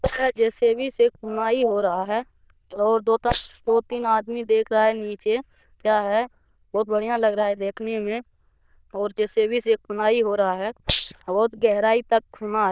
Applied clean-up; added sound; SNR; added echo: neural diffusion model UNIVERSE++.